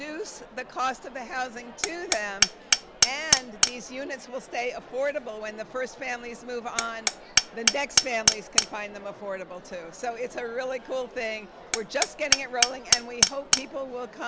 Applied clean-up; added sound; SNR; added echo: none; Hammer; -4 dB; none.